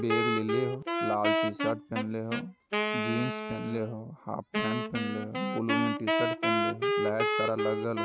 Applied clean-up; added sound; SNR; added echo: none; Wind instrument, woodwind instrument; -2 dB; none.